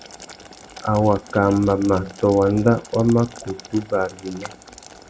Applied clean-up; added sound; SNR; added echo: none; Boiling; 20 dB; none.